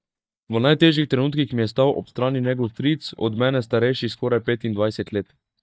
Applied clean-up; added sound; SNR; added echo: neural mask model DeepFilterNet 3.